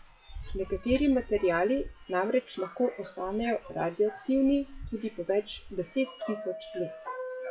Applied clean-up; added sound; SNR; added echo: classical method WPE with log-MMSE.